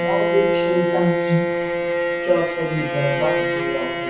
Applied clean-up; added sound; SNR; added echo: none; Bowed string instrument; -2 dB; reverberation time 0.6 s.